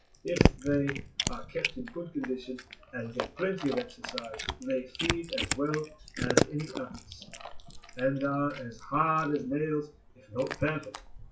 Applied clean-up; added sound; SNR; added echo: classical method WPE with log-MMSE.